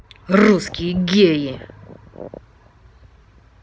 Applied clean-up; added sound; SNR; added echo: none; none; none; none.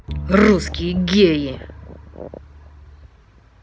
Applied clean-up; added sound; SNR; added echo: none; Bowed string instrument; 12 dB; none.